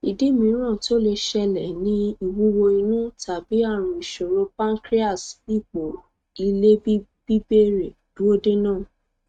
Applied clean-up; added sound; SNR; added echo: neural mask model RNNoise.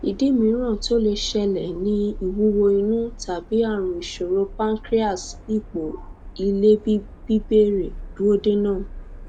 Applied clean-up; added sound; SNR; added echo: none; Subway, metro, underground; 15 dB; none.